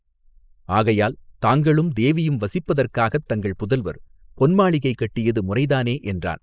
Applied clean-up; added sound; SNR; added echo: neural mask model Resemble Enhance denoiser.